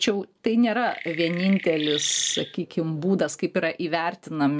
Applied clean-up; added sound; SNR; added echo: none; Chirp, tweet; 7 dB; none.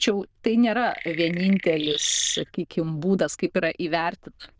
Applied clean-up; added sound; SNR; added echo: neural diffusion model UNIVERSE++.